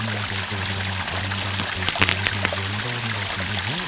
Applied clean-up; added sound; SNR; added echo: none; Stream + Crack; -4 dB; none.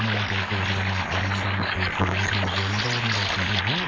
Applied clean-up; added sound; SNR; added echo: neural mask model Resemble Enhance denoiser.